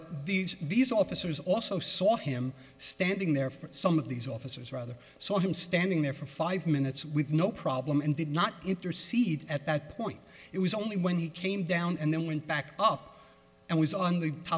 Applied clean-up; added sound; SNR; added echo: none; none; none; none.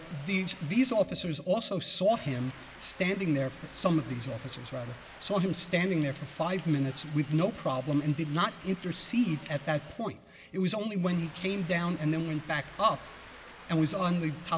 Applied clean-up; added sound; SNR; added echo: none; Rain; 19 dB; none.